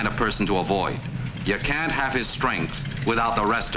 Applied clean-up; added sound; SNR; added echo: none; none; none; none.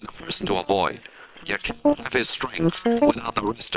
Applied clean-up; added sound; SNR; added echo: neural separator model SepFormer WHAM!.